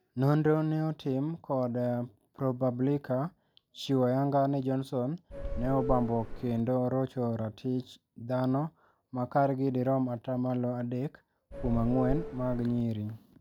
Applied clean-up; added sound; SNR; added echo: none; Subway, metro, underground / Doorbell; 5 dB; none.